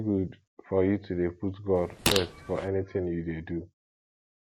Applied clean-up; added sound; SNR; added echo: none; Fart; 2 dB; none.